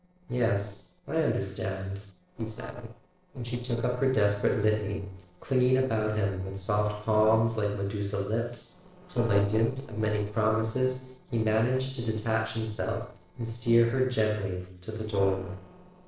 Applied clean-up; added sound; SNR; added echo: neural separator model SepFormer DNS4.